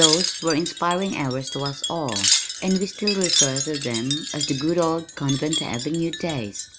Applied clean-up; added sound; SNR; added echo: none; Wind chime; 1 dB; none.